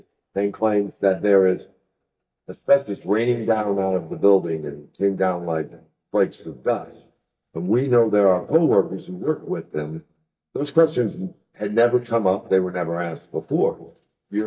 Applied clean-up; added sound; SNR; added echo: neural mask model DeepFilterNet 3.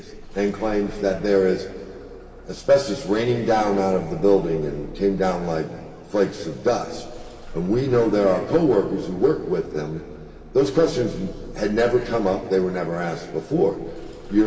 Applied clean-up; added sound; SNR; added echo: none; Engine starting / Bus; 18 dB; reverberation time 2.4 s.